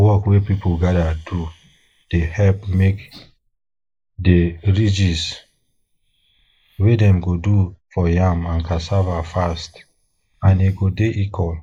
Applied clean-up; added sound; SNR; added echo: neural mask model Resemble Enhance denoiser.